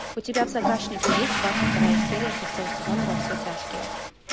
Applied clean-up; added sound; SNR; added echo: none; Toilet flush / Water; -5 dB; none.